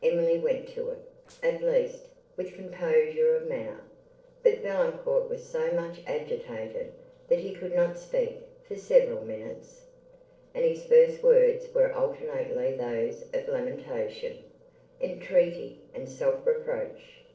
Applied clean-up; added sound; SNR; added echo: neural separator model SepFormer DNS4.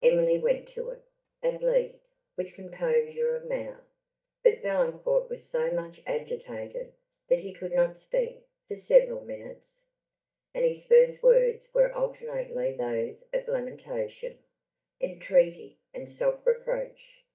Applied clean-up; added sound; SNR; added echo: neural mask model DeepFilterNet 3.